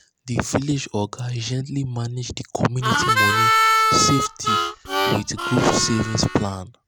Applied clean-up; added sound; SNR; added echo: none; Harmonica; -3 dB; none.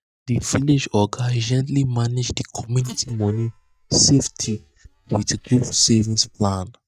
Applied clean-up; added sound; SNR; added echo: neural mask model DeepFilterNet 3.